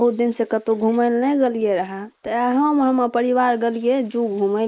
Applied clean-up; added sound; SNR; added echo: neural mask model Resemble Enhance denoiser.